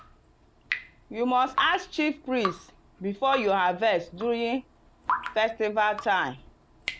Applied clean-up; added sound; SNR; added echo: none; Drip; 9 dB; none.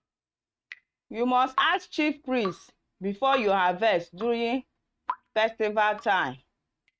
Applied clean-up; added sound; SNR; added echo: neural mask model RNNoise.